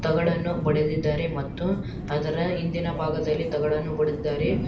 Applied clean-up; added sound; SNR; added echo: none; Subway, metro, underground; 8 dB; reverberation time 0.8 s.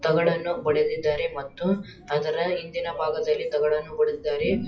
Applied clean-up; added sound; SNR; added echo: classical method WPE with log-MMSE.